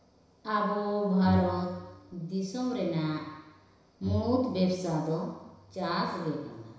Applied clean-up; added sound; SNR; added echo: none; Bowed string instrument; 10 dB; reverberation time 1.0 s.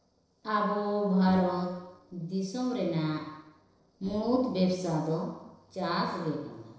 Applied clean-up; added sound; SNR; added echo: neural separator model SepFormer DNS4.